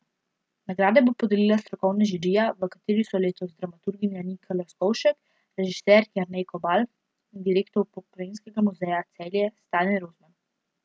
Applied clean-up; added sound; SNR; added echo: none; none; none; none.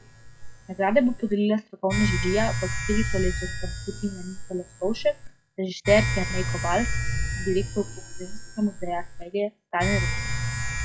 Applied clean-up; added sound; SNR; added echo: classical method log-MMSE.